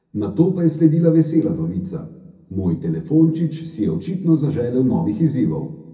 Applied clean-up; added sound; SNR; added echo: none; none; none; reverberation time 0.3 s.